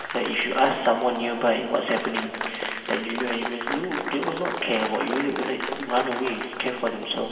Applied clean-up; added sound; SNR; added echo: none; Applause; 7 dB; reverberation time 2.6 s.